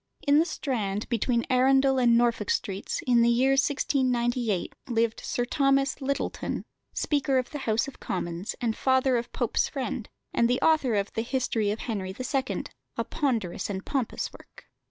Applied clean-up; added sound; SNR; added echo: none; none; none; none.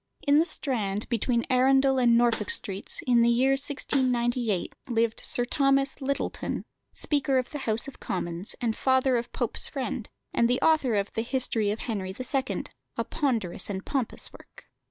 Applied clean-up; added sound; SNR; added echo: none; Snare drum; 11 dB; none.